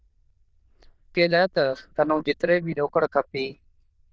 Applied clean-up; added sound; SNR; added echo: neural diffusion model UNIVERSE++.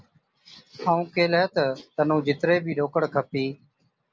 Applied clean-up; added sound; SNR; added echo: none; none; none; none.